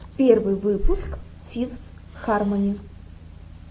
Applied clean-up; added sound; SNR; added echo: none; Breathing; 5 dB; none.